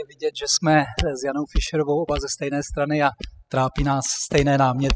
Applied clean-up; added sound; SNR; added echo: classical method spectral subtraction.